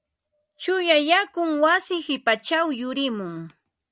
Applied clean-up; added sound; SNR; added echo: none; none; none; none.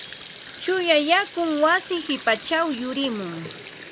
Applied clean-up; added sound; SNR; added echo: none; Sink (filling or washing); 16 dB; none.